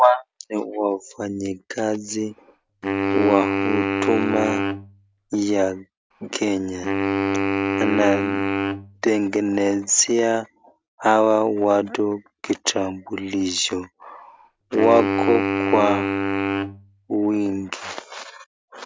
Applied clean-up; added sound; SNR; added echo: none; Wind instrument, woodwind instrument; 2 dB; none.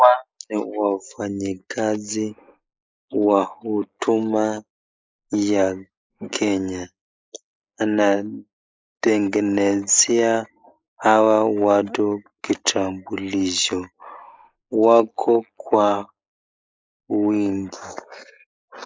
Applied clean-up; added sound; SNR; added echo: neural mask model Resemble Enhance denoiser.